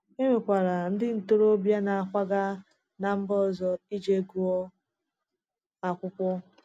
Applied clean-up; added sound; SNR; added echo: none; none; none; none.